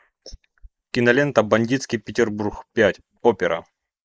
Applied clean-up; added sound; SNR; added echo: neural mask model Resemble Enhance denoiser.